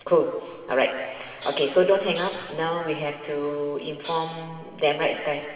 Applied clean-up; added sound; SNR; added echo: none; Hi-hat; 17 dB; reverberation time 2.1 s.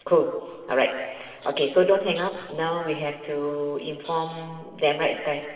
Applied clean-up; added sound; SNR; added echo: neural separator model SepFormer DNS4.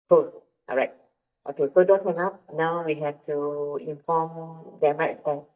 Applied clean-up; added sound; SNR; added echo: neural mask model DeepFilterNet 3.